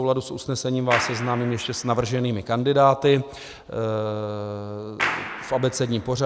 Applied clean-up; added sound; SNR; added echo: none; Clapping; 11 dB; none.